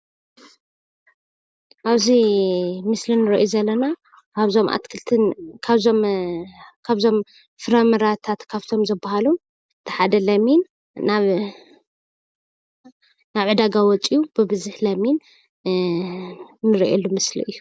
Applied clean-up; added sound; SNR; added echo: none; none; none; none.